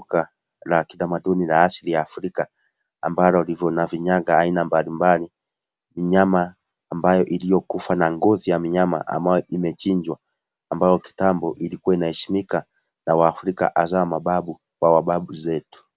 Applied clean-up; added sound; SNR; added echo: none; none; none; none.